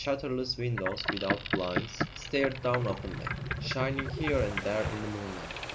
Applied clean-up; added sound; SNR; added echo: none; Boat, Water vehicle; 3 dB; none.